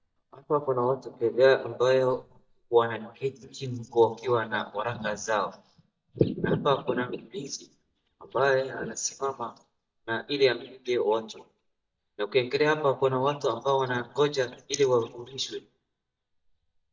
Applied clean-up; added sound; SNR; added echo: neural mask model DeepFilterNet 3.